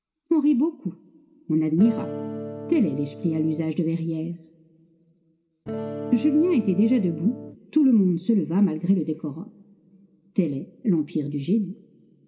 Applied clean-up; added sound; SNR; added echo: none; Electric guitar / Strum; 9 dB; reverberation time 0.3 s.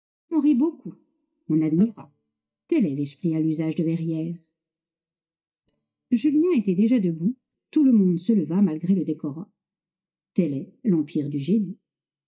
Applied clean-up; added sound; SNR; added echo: neural mask model DeepFilterNet 3.